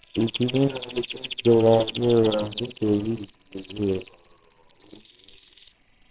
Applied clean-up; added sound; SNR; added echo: neural separator model SepFormer WHAMR!.